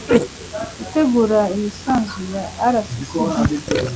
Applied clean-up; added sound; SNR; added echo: none; Burping, eructation; 6 dB; none.